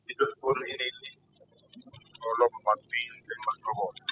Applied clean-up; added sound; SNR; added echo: classical method spectral subtraction.